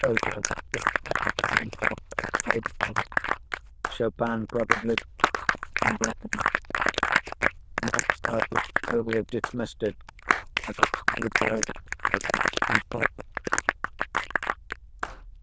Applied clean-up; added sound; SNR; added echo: neural diffusion model UNIVERSE++.